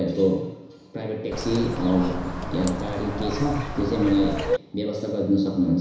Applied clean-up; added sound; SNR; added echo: none; Bird; 5 dB; reverberation time 1.0 s.